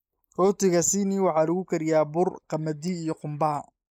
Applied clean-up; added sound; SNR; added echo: neural mask model Resemble Enhance denoiser.